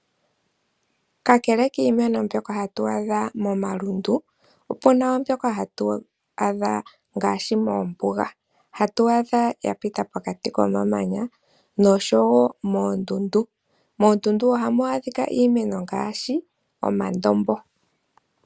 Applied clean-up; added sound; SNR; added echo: none; none; none; none.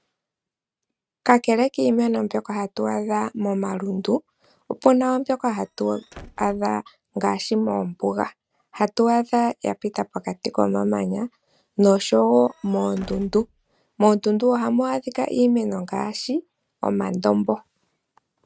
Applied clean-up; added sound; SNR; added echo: neural mask model RNNoise.